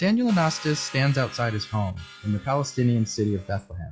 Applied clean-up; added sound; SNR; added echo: classical method log-MMSE.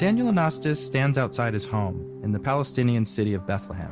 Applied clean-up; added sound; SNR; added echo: none; none; none; none.